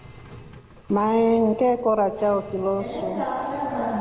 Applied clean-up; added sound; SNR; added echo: none; Engine; 20 dB; none.